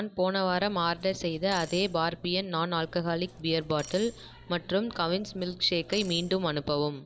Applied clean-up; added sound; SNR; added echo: none; Cutlery, silverware; 19 dB; none.